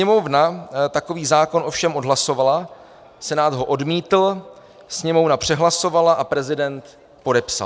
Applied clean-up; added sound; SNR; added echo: none; none; none; none.